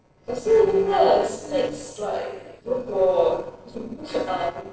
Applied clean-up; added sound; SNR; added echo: neural separator model SepFormer DNS4.